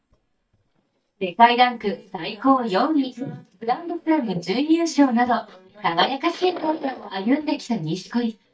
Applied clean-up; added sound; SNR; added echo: neural mask model DeepFilterNet 3.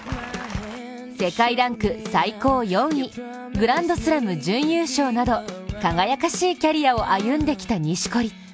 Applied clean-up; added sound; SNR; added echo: none; none; none; none.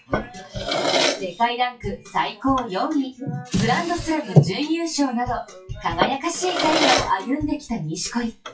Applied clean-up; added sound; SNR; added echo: classical method WPE with log-MMSE.